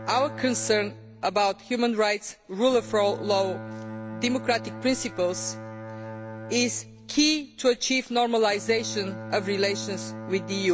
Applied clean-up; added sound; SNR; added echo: none; Bowed string instrument; 12 dB; none.